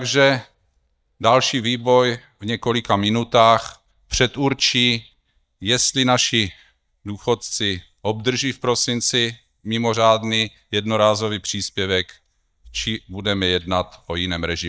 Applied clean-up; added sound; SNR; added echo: neural mask model DeepFilterNet 3.